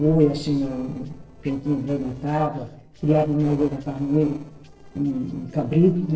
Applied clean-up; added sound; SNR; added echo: neural separator model SepFormer DNS4.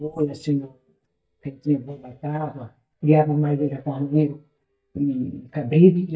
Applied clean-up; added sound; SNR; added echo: neural mask model DeepFilterNet 3.